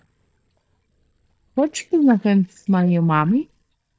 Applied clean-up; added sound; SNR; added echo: neural mask model DeepFilterNet 3.